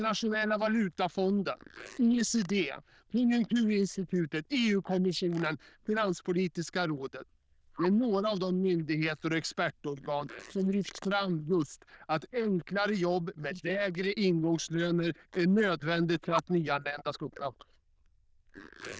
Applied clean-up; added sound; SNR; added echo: neural diffusion model UNIVERSE++.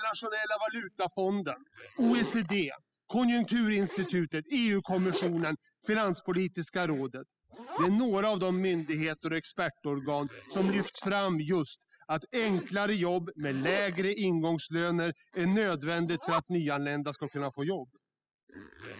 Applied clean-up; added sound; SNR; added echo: classical method spectral subtraction.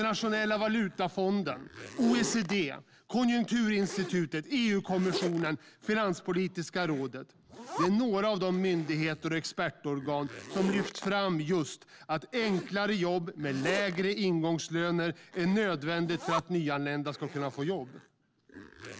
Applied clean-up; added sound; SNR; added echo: none; Zipper (clothing); 13 dB; none.